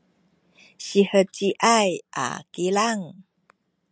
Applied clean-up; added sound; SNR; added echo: none; none; none; none.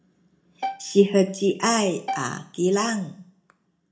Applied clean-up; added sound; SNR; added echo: none; Bowed string instrument; 12 dB; reverberation time 0.3 s.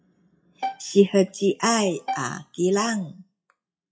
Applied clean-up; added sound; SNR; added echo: classical method WPE with log-MMSE.